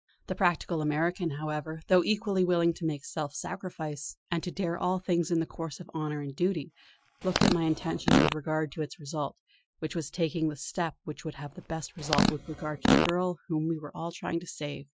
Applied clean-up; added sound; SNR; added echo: classical method Wiener filter.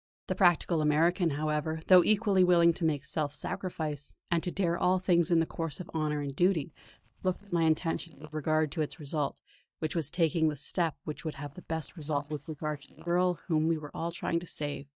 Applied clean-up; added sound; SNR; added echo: neural mask model DeepFilterNet 3.